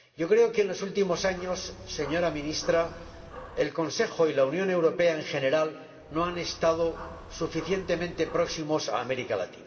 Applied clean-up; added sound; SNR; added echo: none; Dog; 16 dB; reverberation time 1.8 s.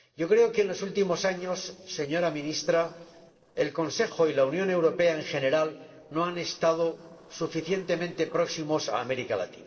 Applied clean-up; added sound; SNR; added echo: neural separator model SepFormer DNS4.